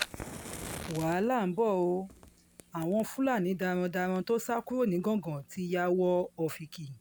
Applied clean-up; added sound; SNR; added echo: none; Fire; 16 dB; none.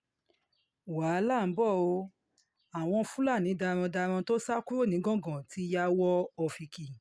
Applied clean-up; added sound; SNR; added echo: none; none; none; none.